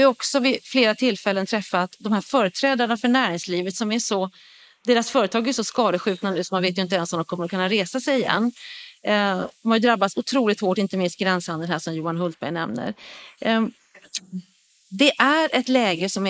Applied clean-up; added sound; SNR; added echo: neural mask model Resemble Enhance denoiser.